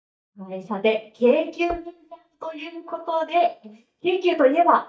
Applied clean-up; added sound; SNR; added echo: neural mask model DeepFilterNet 3.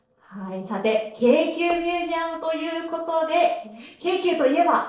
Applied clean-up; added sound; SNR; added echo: neural separator model SepFormer DNS4.